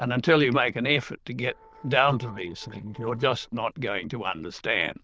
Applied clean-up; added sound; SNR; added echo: neural diffusion model UNIVERSE++.